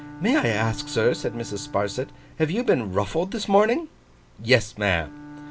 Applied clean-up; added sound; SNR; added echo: none; Bowed string instrument; 19 dB; none.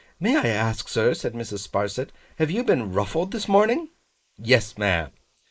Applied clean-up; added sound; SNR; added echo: neural mask model Resemble Enhance denoiser.